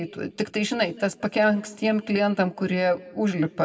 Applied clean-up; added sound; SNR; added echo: none; none; none; reverberation time 1.0 s.